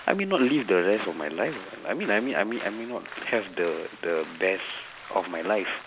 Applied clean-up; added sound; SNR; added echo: none; Applause; 16 dB; none.